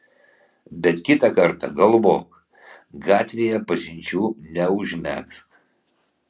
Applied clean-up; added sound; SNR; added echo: none; none; none; none.